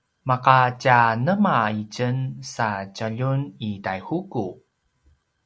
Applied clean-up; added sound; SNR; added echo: none; none; none; none.